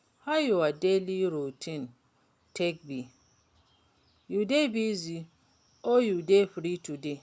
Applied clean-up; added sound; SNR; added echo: none; none; none; none.